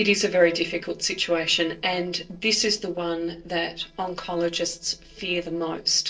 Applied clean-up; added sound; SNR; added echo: neural separator model SepFormer DNS4.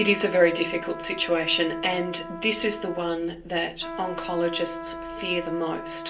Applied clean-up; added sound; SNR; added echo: none; Trumpet; 11 dB; reverberation time 0.2 s.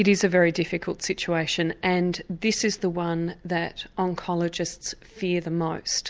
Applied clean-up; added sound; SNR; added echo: none; none; none; none.